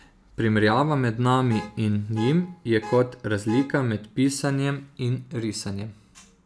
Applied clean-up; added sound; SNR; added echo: none; Alarm / Car; 16 dB; none.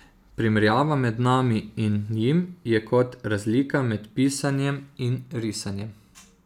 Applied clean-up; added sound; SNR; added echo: none; none; none; none.